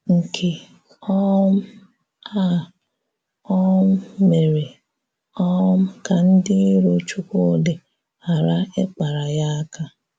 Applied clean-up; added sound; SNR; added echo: none; none; none; none.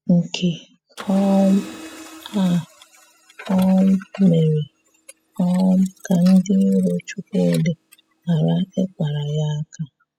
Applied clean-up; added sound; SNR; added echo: classical method spectral subtraction.